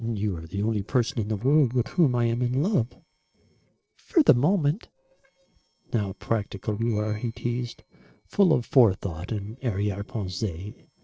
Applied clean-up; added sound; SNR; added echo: neural separator model SepFormer DNS4.